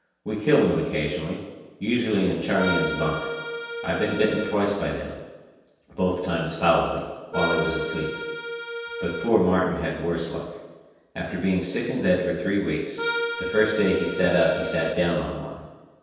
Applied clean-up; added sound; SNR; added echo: none; Accordion; 5 dB; reverberation time 1.2 s.